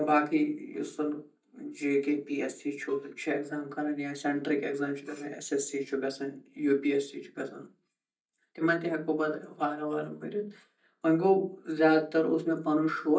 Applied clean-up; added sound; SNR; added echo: neural mask model DeepFilterNet 3.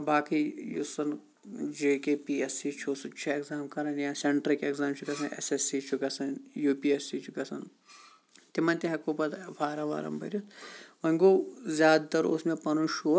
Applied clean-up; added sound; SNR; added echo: none; none; none; none.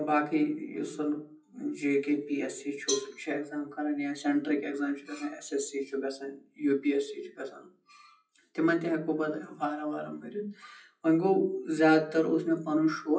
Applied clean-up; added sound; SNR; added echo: classical method WPE with log-MMSE.